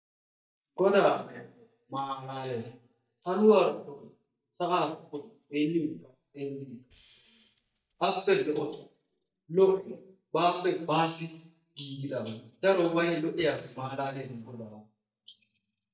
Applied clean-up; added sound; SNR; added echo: neural mask model DeepFilterNet 3.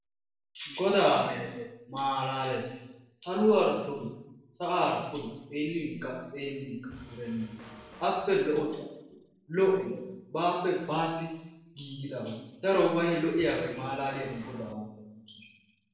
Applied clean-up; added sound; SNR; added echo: neural separator model SepFormer DNS4.